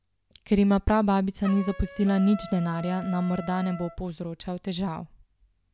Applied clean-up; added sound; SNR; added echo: none; Trumpet; 18 dB; none.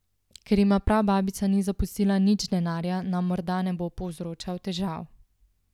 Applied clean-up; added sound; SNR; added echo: none; none; none; none.